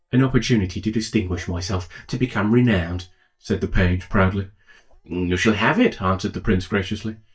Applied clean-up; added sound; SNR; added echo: neural mask model DeepFilterNet 3.